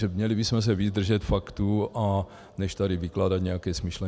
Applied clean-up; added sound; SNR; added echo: none; none; none; none.